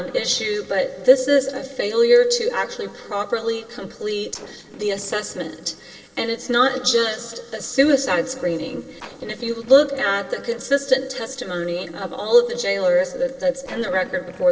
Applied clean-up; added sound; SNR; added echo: neural separator model SepFormer DNS4.